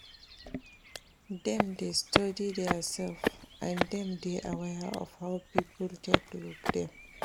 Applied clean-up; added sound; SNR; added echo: none; Walk, footsteps; 0 dB; none.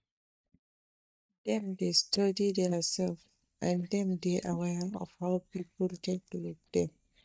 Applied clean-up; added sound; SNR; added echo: neural mask model DeepFilterNet 3.